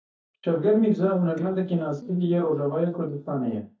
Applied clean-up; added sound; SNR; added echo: neural mask model DeepFilterNet 3.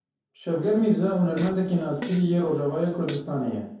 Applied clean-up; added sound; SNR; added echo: none; Fart; 17 dB; reverberation time 0.7 s.